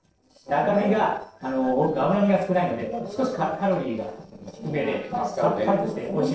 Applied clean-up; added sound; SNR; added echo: neural separator model SepFormer DNS4.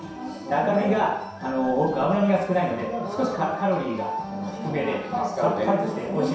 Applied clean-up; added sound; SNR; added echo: none; Tap; 19 dB; reverberation time 0.7 s.